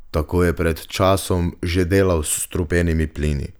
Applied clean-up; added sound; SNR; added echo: none; none; none; none.